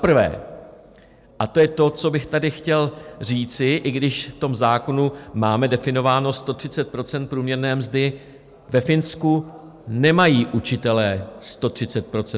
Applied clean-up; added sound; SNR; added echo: none; none; none; none.